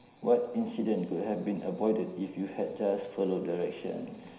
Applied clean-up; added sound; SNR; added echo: none; none; none; reverberation time 0.9 s.